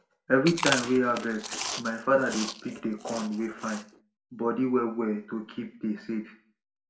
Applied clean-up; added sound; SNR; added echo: none; Chewing, mastication; 7 dB; reverberation time 0.3 s.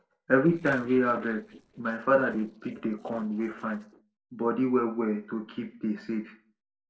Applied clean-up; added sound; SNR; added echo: neural separator model SepFormer DNS4.